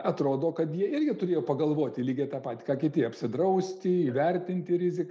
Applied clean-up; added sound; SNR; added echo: none; none; none; none.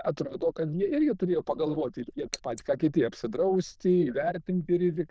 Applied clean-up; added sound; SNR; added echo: neural diffusion model UNIVERSE++.